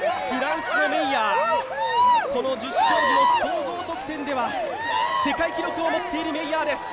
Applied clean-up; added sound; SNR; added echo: none; Cheering; -4 dB; none.